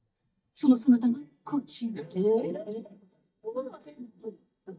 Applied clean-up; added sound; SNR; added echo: neural mask model DeepFilterNet 3.